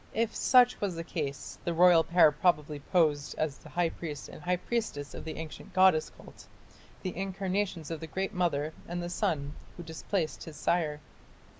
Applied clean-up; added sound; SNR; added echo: none; none; none; none.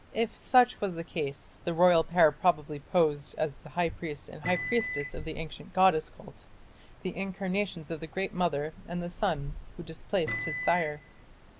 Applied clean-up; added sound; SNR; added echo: none; Microwave oven; 6 dB; none.